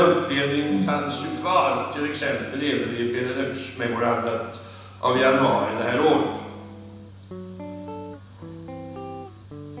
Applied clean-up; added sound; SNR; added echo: none; Guitar; 15 dB; reverberation time 1.1 s.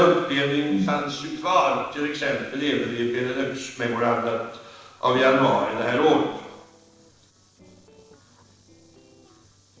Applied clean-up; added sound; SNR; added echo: neural separator model SepFormer DNS4.